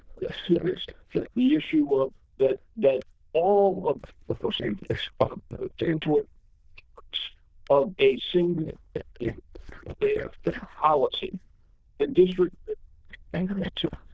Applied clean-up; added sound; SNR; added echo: neural diffusion model UNIVERSE++.